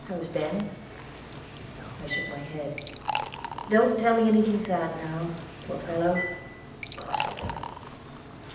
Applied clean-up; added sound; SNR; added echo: none; Liquid; 8 dB; reverberation time 0.8 s.